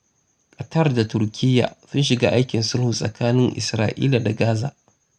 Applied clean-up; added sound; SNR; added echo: none; none; none; none.